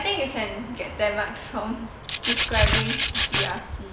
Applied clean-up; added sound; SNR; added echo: none; Rattle (instrument); -3 dB; none.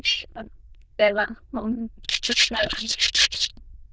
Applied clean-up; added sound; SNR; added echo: neural diffusion model UNIVERSE++.